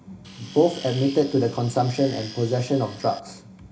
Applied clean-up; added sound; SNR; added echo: none; Tools; 17 dB; reverberation time 0.4 s.